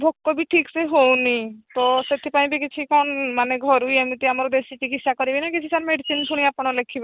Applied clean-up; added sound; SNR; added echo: none; none; none; none.